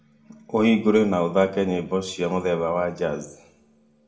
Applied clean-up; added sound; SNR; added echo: none; none; none; reverberation time 0.5 s.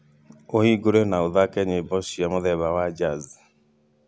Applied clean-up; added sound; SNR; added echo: none; none; none; none.